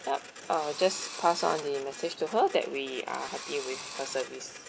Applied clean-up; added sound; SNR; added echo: none; Printer + Engine / Drill; 12 dB; none.